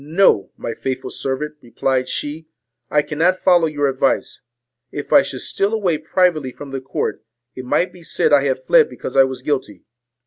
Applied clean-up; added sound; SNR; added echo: none; none; none; none.